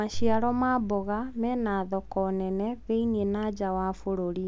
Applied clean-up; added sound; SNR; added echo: none; none; none; none.